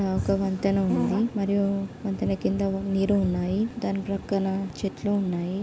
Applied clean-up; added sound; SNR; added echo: none; none; none; none.